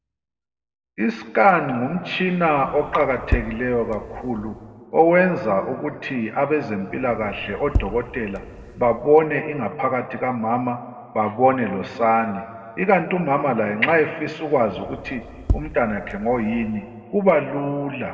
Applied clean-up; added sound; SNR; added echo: none; Tap; 9 dB; reverberation time 1.2 s.